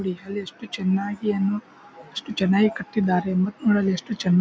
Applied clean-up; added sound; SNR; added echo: none; none; none; none.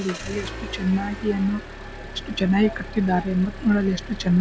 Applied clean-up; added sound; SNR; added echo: none; Engine; 12 dB; none.